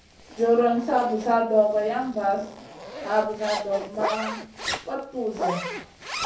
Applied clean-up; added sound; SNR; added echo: none; Zipper (clothing); 9 dB; reverberation time 0.6 s.